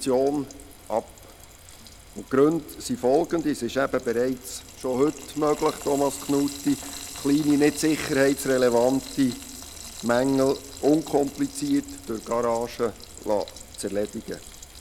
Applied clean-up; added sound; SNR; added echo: none; Frying (food); 16 dB; none.